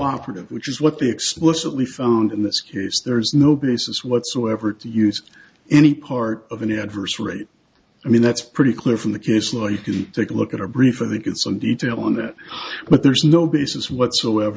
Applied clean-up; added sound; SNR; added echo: none; none; none; none.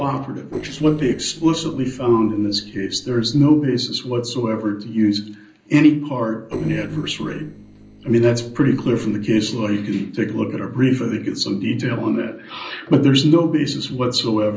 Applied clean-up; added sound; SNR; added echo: neural separator model SepFormer DNS4.